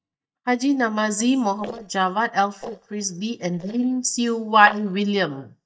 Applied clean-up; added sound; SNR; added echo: neural mask model DeepFilterNet 3.